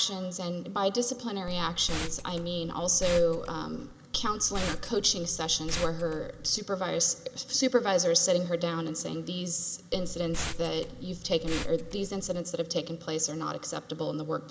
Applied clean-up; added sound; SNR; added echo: none; Liquid; 6 dB; none.